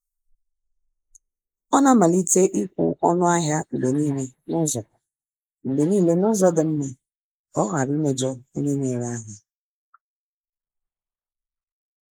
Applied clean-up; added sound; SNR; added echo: neural mask model Resemble Enhance denoiser.